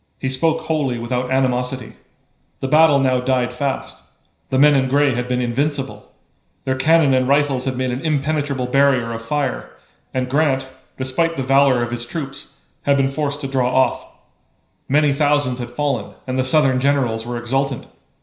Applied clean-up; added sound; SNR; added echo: none; none; none; reverberation time 0.5 s.